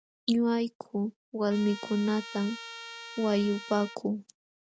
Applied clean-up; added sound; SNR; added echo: none; Trumpet; 14 dB; none.